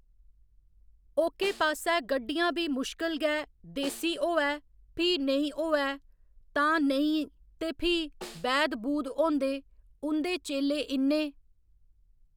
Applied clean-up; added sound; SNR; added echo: none; Snare drum; 19 dB; none.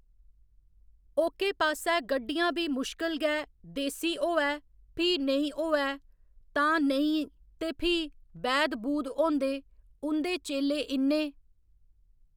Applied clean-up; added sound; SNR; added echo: none; none; none; none.